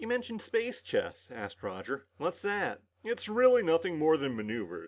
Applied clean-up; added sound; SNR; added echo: none; none; none; none.